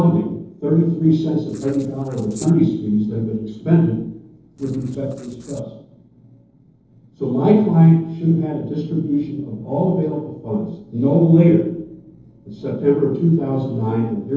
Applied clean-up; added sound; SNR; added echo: neural separator model SepFormer DNS4.